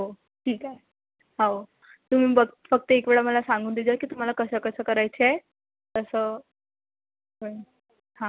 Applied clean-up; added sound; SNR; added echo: none; none; none; none.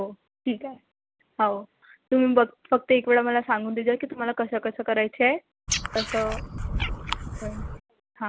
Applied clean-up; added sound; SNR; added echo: none; Frog; 4 dB; none.